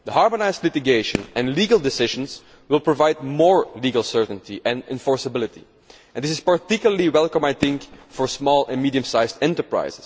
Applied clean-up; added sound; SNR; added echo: none; Fireworks; 15 dB; none.